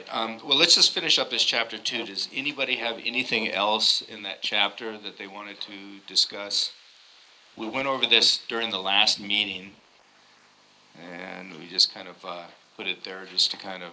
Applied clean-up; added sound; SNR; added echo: neural mask model Resemble Enhance denoiser.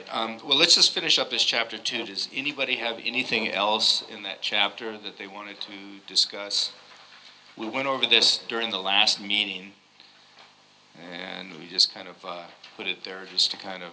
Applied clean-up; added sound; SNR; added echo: none; none; none; none.